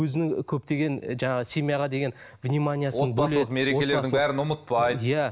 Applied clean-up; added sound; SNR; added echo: none; none; none; none.